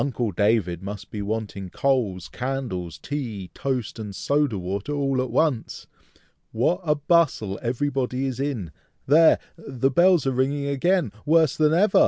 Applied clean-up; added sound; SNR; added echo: none; none; none; none.